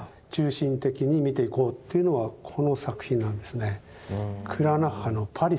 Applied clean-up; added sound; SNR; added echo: none; none; none; none.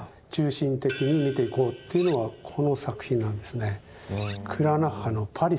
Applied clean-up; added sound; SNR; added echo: none; Crash cymbal / Hi-hat + Cutlery, silverware; 20 dB; none.